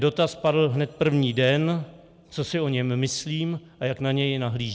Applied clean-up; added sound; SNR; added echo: none; none; none; none.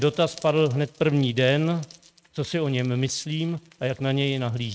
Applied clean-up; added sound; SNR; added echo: neural mask model RNNoise.